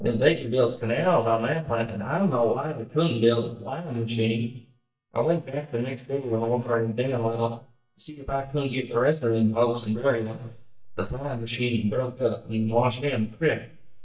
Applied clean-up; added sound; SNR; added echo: neural mask model DeepFilterNet 3.